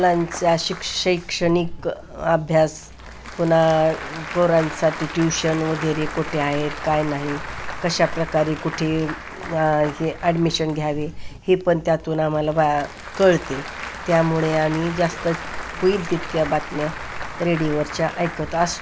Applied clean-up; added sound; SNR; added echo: none; Applause / Crowd; 11 dB; none.